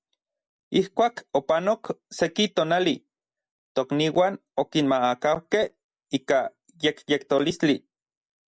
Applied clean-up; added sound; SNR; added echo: none; none; none; none.